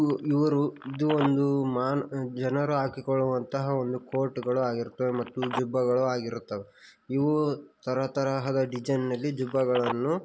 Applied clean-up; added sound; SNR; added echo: none; Telephone; 16 dB; none.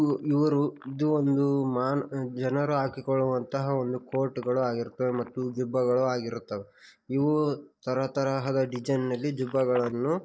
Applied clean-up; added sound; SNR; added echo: neural mask model DeepFilterNet 3.